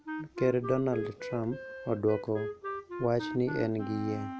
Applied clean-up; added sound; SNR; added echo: none; Wind instrument, woodwind instrument; 8 dB; none.